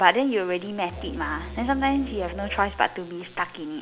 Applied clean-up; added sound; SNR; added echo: none; Musical instrument; 12 dB; none.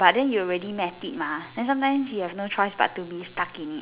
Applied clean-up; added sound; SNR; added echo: none; none; none; none.